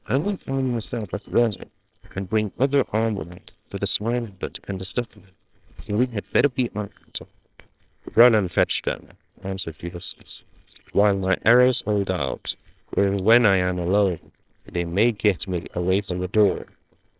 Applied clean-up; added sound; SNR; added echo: neural separator model SepFormer WHAMR!.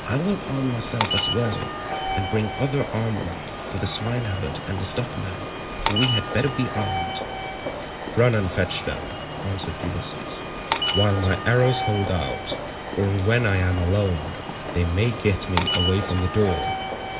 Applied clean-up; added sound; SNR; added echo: none; Walk, footsteps / Subway, metro, underground; 4 dB; reverberation time 0.3 s.